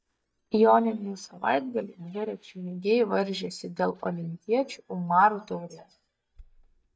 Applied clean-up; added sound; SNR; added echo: neural mask model DeepFilterNet 3.